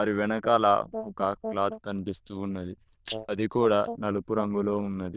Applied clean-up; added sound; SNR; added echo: neural diffusion model UNIVERSE++.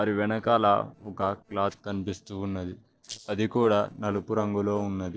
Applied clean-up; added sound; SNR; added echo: neural separator model SepFormer DNS4.